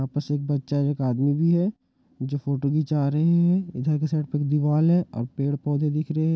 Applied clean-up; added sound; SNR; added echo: none; none; none; none.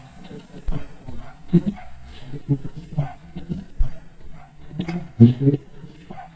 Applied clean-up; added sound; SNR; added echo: neural mask model DeepFilterNet 3.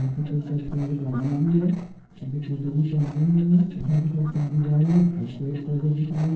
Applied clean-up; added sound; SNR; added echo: neural separator model SepFormer DNS4.